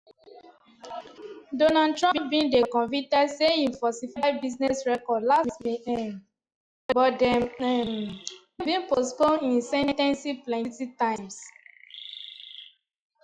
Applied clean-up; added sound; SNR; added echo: classical method log-MMSE.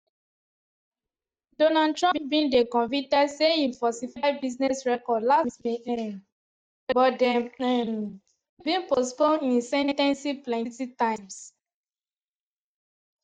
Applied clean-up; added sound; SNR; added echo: neural mask model DeepFilterNet 3.